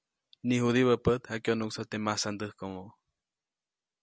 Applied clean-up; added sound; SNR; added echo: none; none; none; none.